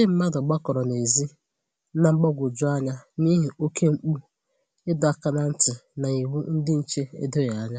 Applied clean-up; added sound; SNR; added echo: none; none; none; none.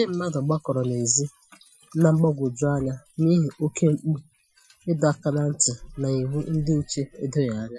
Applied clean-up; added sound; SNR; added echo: classical method Wiener filter.